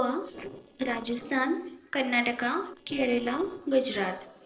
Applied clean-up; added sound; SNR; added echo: neural separator model SepFormer DNS4.